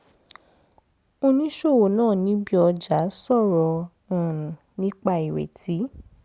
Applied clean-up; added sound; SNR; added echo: none; none; none; none.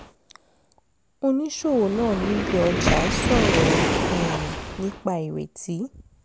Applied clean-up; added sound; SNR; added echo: none; Waves, surf; 0 dB; none.